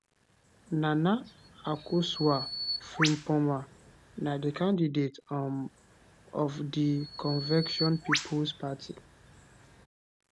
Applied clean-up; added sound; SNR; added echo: none; Bird vocalization, bird call, bird song; 9 dB; none.